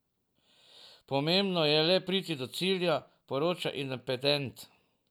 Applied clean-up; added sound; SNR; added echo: none; none; none; none.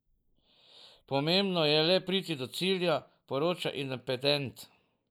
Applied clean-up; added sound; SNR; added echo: neural mask model Resemble Enhance denoiser.